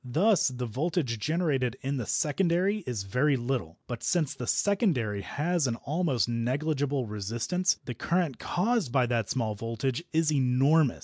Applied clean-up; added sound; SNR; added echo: none; none; none; none.